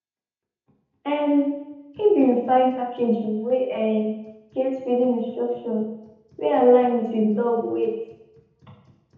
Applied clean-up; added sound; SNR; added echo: none; none; none; reverberation time 0.8 s.